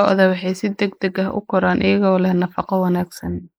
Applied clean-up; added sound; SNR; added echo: neural mask model Resemble Enhance denoiser.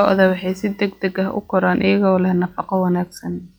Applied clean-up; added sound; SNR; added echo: classical method log-MMSE.